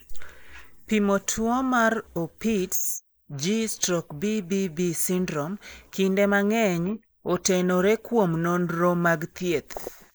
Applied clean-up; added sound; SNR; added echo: neural mask model Resemble Enhance denoiser.